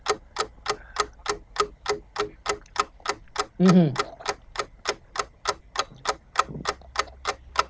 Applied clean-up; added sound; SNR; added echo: none; Clock; 0 dB; none.